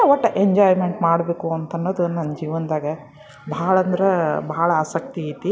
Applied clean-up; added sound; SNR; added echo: none; none; none; none.